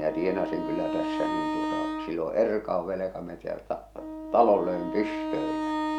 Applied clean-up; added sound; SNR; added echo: none; Wind instrument, woodwind instrument; 4 dB; none.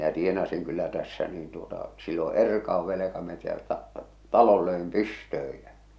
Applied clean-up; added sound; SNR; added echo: none; none; none; none.